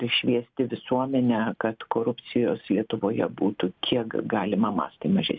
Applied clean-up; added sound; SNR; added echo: none; none; none; none.